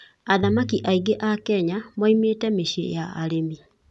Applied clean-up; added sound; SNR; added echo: none; Piano; 13 dB; none.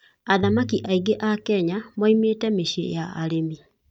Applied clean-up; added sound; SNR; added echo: neural mask model DeepFilterNet 3.